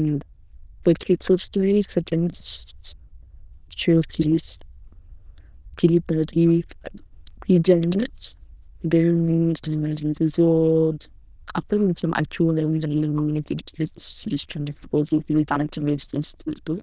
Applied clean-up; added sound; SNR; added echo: neural diffusion model UNIVERSE++.